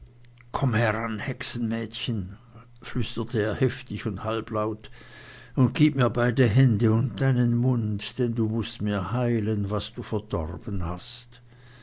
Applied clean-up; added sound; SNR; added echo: none; none; none; none.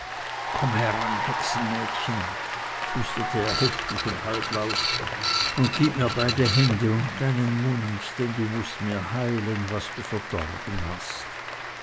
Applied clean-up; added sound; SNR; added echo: none; Applause / Cheering + Printer; 3 dB; none.